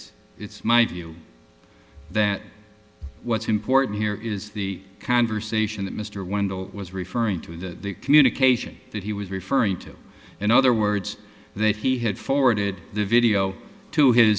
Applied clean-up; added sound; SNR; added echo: none; none; none; none.